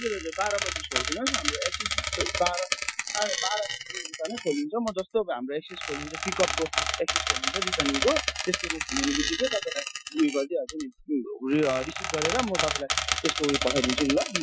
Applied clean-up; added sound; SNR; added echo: classical method Wiener filter.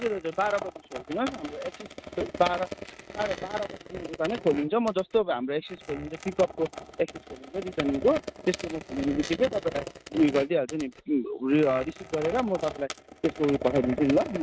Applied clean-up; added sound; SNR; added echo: neural mask model RNNoise.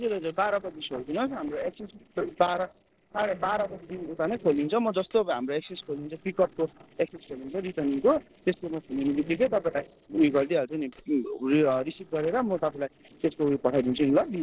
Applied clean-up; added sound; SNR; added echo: neural separator model SepFormer DNS4.